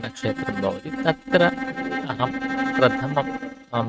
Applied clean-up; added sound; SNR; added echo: neural mask model RNNoise.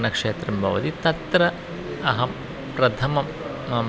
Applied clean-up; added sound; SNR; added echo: none; none; none; none.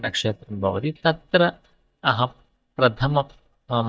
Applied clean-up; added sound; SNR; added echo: neural mask model DeepFilterNet 3.